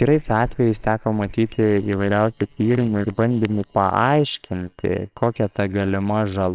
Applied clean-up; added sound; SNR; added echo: neural separator model SepFormer WHAMR!.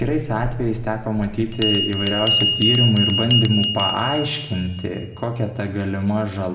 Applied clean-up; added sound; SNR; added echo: none; Bell; 3 dB; reverberation time 0.9 s.